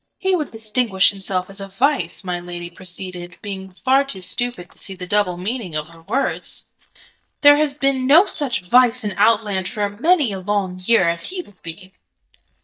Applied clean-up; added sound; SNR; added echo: neural mask model DeepFilterNet 3.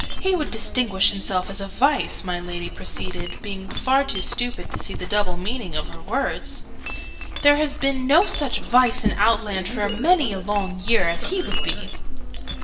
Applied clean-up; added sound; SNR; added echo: none; Chink, clink; 0 dB; reverberation time 0.7 s.